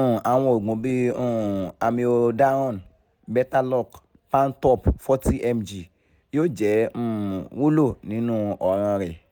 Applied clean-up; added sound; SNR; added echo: none; none; none; none.